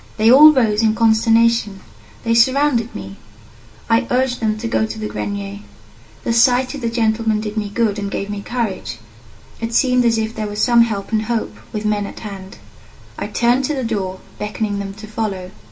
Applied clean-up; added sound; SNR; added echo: none; none; none; reverberation time 0.5 s.